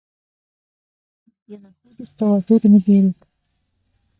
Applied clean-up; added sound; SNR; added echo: neural mask model DeepFilterNet 3.